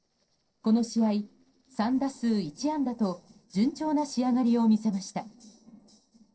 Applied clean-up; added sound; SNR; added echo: neural separator model SepFormer DNS4.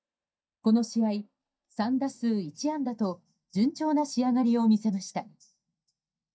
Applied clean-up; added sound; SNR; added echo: neural mask model DeepFilterNet 3.